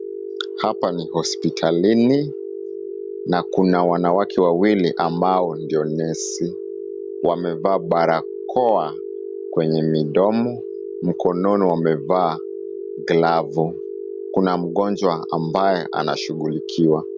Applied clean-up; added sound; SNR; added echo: none; Telephone; 9 dB; none.